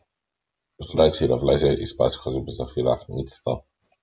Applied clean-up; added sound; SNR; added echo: none; none; none; none.